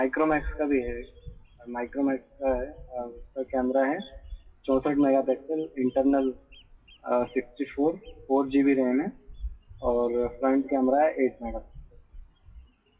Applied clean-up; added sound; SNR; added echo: classical method WPE with log-MMSE.